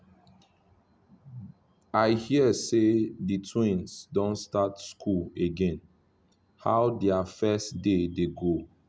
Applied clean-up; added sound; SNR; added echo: none; none; none; none.